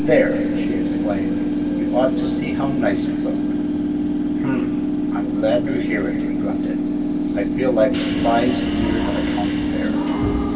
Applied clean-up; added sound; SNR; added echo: none; Subway, metro, underground / Train; -4 dB; reverberation time 2.4 s.